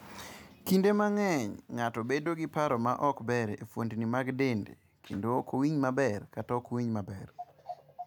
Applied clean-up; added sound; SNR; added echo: none; none; none; none.